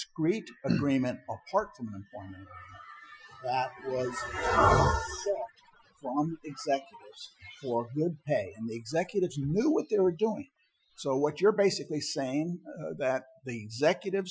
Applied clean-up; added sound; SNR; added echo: classical method Wiener filter.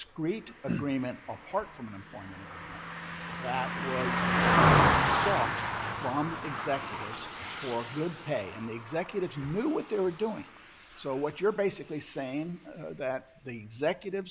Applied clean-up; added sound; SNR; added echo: none; Car passing by; -2 dB; none.